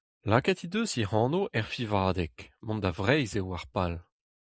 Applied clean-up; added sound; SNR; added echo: neural mask model Resemble Enhance denoiser.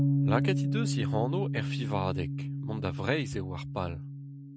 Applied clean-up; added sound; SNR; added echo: none; Bass guitar; -3 dB; none.